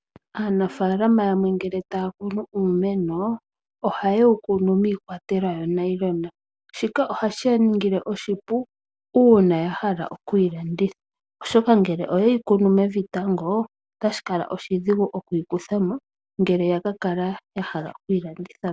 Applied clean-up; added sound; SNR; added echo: none; none; none; none.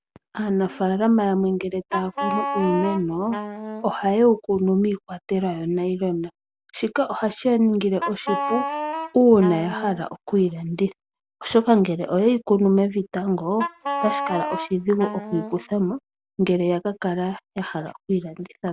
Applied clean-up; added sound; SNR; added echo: none; Wind instrument, woodwind instrument; 6 dB; none.